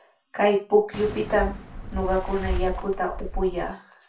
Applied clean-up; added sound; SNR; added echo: none; Fireworks; 5 dB; reverberation time 0.3 s.